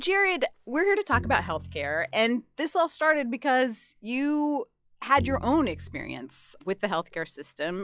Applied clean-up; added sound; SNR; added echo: classical method log-MMSE.